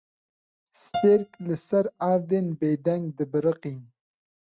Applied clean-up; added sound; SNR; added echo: neural mask model RNNoise.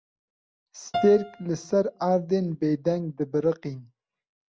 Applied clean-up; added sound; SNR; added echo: none; Piano; 12 dB; none.